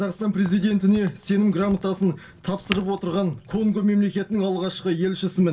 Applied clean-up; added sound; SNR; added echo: none; Crack; 20 dB; reverberation time 0.2 s.